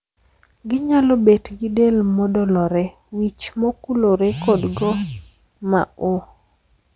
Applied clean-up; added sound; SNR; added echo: none; none; none; none.